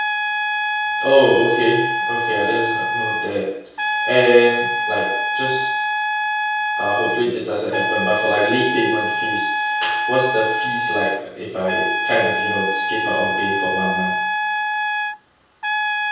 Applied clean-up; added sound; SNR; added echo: none; Trumpet; 0 dB; reverberation time 0.6 s.